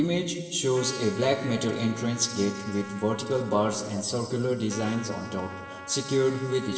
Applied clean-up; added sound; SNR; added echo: none; Trumpet; 15 dB; reverberation time 1.9 s.